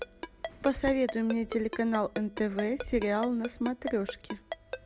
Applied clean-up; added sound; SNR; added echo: none; Ringtone; 11 dB; none.